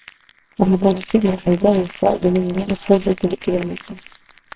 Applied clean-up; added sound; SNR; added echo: neural separator model SepFormer WHAMR!.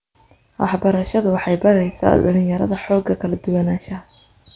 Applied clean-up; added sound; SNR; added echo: none; none; none; none.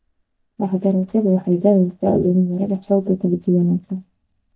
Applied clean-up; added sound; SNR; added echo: neural mask model DeepFilterNet 3.